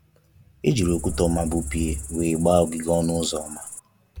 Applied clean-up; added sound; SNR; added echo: none; Cricket; 14 dB; none.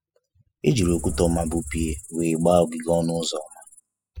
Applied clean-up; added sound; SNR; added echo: classical method spectral subtraction.